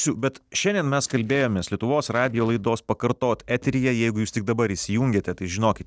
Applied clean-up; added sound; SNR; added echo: neural separator model SepFormer DNS4.